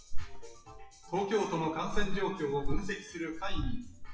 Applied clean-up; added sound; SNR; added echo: classical method WPE with log-MMSE.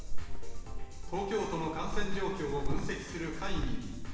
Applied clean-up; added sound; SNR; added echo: none; Cricket; -4 dB; reverberation time 1.3 s.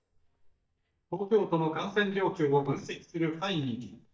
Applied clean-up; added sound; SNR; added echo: neural mask model DeepFilterNet 3.